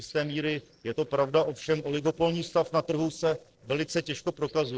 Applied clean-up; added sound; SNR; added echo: neural separator model SepFormer DNS4.